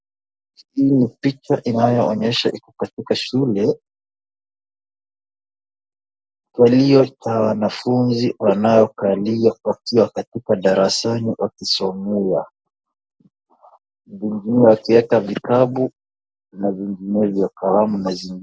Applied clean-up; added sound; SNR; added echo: none; none; none; none.